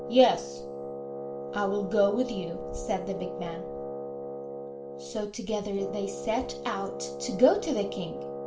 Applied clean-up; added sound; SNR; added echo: none; Wind instrument, woodwind instrument; 7 dB; reverberation time 0.3 s.